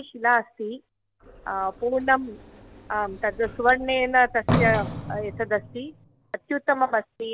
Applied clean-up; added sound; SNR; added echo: none; Sliding door; 8 dB; none.